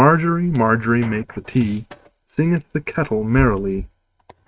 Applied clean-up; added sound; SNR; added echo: neural mask model RNNoise.